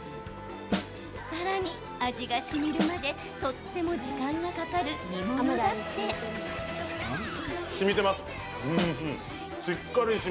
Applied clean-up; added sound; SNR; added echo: none; Snare drum; 3 dB; none.